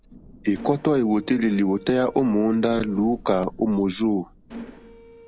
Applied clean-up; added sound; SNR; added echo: none; Mechanisms + Thunder / Rain; 19 dB; none.